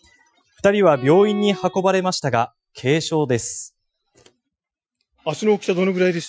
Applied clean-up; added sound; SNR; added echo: classical method Wiener filter.